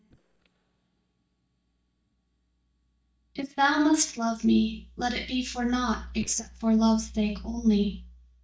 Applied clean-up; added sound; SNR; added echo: neural mask model DeepFilterNet 3.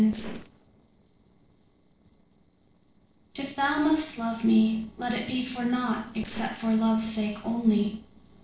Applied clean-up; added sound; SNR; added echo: neural separator model SepFormer DNS4.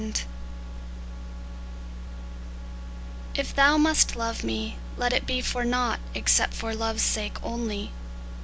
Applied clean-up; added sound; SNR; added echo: none; none; none; none.